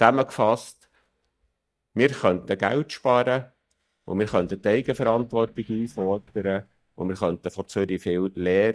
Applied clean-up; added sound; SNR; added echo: neural mask model DeepFilterNet 3.